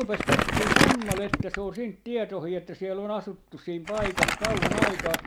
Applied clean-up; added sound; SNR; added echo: none; Crumpling, crinkling; -4 dB; none.